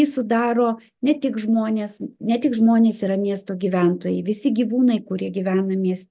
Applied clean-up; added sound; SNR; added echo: none; none; none; none.